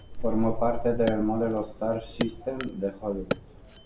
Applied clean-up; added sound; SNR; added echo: none; Wood; 11 dB; none.